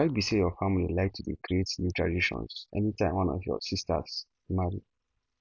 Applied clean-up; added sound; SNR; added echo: none; none; none; none.